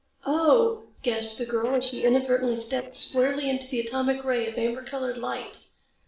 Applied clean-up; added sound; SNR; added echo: neural separator model SepFormer DNS4.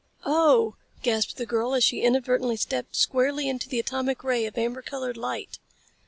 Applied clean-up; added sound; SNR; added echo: none; none; none; none.